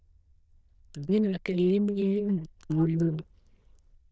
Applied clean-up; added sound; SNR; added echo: neural diffusion model UNIVERSE++.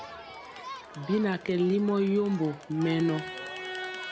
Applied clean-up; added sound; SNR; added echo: none; Crowd; 11 dB; none.